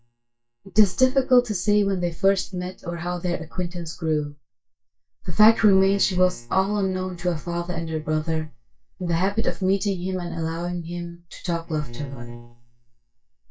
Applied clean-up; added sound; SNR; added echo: neural mask model DeepFilterNet 3.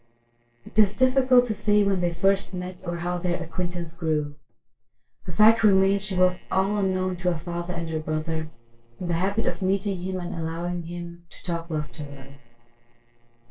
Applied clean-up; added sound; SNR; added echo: neural separator model SepFormer DNS4.